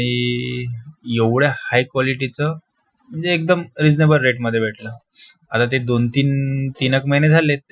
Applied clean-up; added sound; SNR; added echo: classical method Wiener filter.